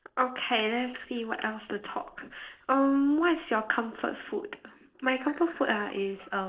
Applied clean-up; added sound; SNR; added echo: neural separator model SepFormer DNS4.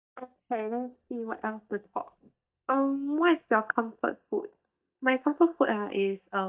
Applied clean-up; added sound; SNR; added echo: neural mask model DeepFilterNet 3.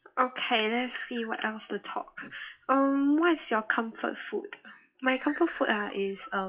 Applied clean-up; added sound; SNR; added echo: classical method WPE with log-MMSE.